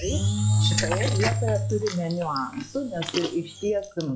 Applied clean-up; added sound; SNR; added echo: classical method log-MMSE.